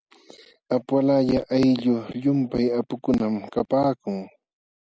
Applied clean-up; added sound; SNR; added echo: none; none; none; none.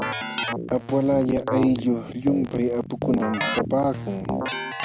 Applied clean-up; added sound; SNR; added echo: none; Keyboard (musical); 5 dB; none.